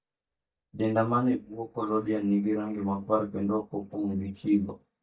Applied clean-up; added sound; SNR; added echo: neural mask model DeepFilterNet 3.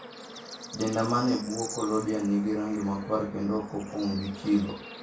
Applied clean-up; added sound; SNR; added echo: none; Bird / Insect / Frog; 12 dB; reverberation time 0.2 s.